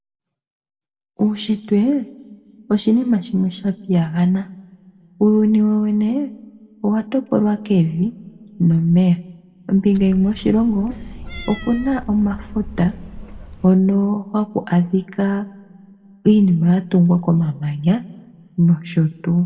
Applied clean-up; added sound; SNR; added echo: none; Cat; 15 dB; reverberation time 0.9 s.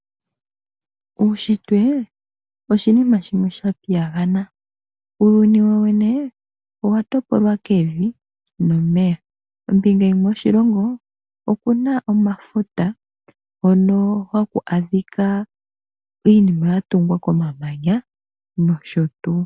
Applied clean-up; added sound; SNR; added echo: none; none; none; none.